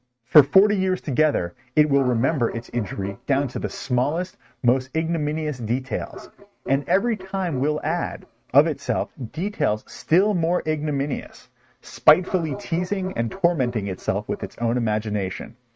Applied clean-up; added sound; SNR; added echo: neural mask model RNNoise.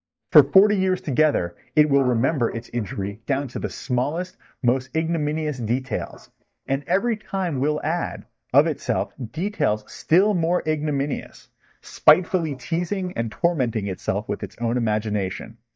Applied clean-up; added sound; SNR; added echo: neural mask model DeepFilterNet 3.